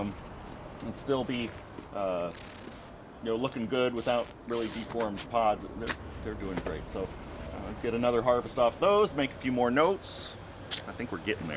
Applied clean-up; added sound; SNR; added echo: none; Aircraft + Packing tape, duct tape; 14 dB; none.